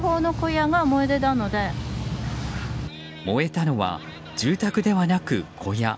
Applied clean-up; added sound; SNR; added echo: none; Bowed string instrument; 19 dB; none.